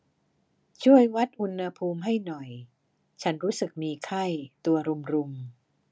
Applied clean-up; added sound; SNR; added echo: none; none; none; none.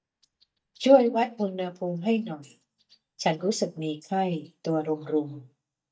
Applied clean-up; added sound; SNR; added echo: neural mask model DeepFilterNet 3.